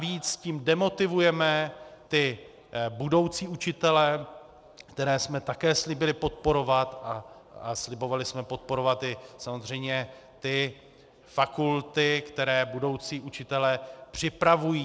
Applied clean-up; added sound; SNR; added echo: none; none; none; none.